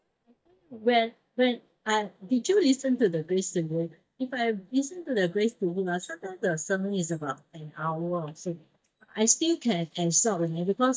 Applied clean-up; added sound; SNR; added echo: neural mask model DeepFilterNet 3.